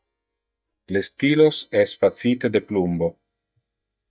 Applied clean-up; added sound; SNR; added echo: neural mask model DeepFilterNet 3.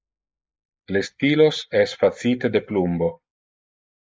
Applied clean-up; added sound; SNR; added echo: neural mask model Resemble Enhance denoiser.